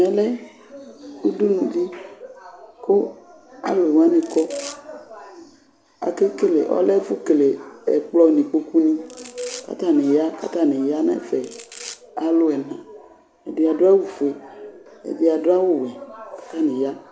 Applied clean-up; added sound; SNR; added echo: none; Domestic sounds, home sounds; 18 dB; none.